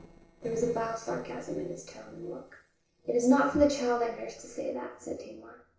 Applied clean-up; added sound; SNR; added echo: neural separator model SepFormer DNS4.